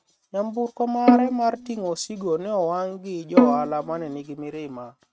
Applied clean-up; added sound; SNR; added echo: neural mask model RNNoise.